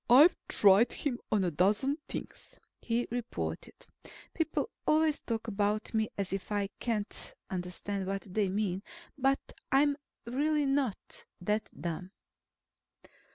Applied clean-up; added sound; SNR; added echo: none; none; none; none.